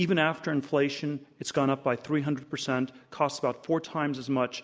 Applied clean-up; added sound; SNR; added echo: none; none; none; none.